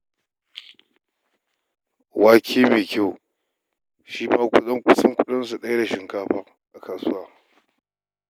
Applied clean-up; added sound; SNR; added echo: none; none; none; none.